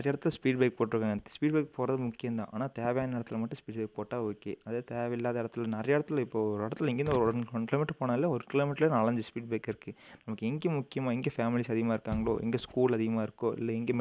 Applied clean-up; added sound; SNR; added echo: none; Bass drum; 13 dB; none.